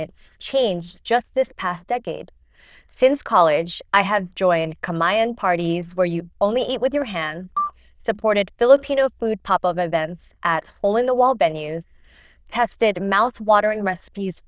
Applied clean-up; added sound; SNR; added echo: neural diffusion model UNIVERSE++.